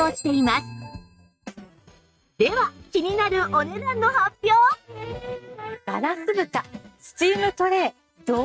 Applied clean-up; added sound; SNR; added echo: neural mask model RNNoise.